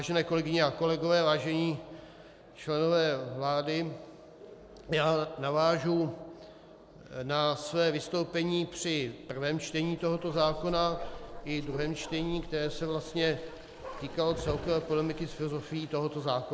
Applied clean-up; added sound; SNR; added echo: none; Bark; 16 dB; none.